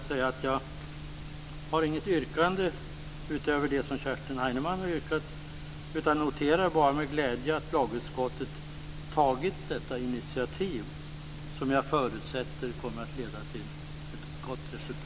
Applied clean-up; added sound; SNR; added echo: none; none; none; none.